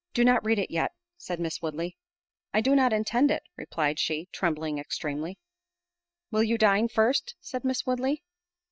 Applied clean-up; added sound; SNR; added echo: neural mask model DeepFilterNet 3.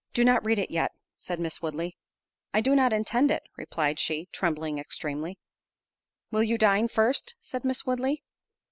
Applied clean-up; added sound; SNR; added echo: none; none; none; none.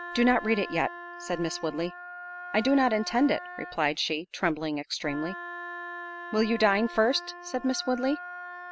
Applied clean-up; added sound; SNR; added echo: none; Wind instrument, woodwind instrument; 12 dB; none.